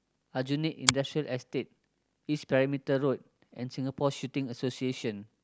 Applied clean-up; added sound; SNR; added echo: none; Finger snapping; 3 dB; none.